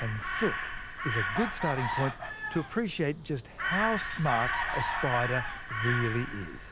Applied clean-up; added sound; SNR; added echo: none; Chicken, rooster + Crow; 1 dB; none.